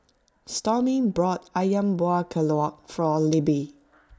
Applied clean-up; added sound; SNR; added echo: none; none; none; none.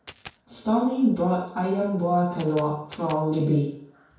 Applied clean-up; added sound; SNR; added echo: none; Coin (dropping); 17 dB; reverberation time 0.5 s.